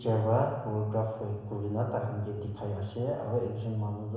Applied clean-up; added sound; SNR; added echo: none; none; none; reverberation time 1.0 s.